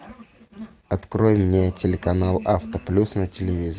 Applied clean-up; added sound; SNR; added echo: none; none; none; none.